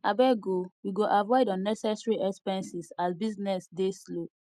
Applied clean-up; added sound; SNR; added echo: none; none; none; none.